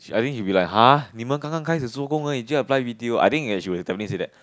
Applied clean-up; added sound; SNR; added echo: none; none; none; none.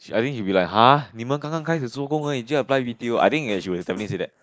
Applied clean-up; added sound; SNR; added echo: neural mask model Resemble Enhance denoiser.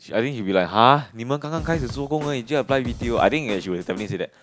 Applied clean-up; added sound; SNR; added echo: none; Snare drum / Drum kit; 12 dB; none.